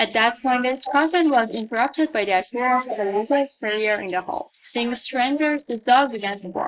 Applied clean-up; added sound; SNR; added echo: neural mask model Resemble Enhance denoiser.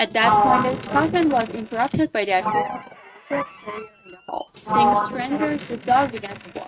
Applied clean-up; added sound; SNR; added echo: neural mask model RNNoise.